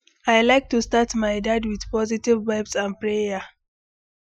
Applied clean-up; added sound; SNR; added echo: classical method Wiener filter.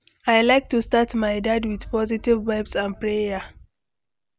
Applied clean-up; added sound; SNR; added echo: none; Thunder / Wind; 19 dB; none.